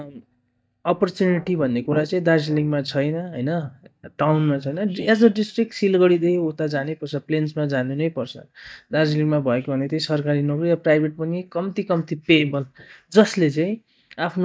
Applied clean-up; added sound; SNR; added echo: neural mask model DeepFilterNet 3.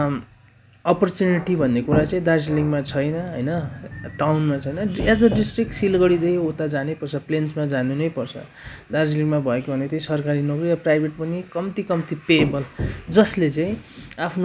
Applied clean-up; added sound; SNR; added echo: none; none; none; none.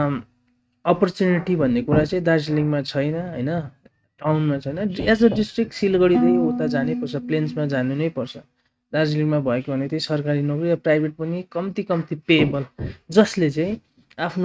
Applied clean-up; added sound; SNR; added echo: neural mask model RNNoise.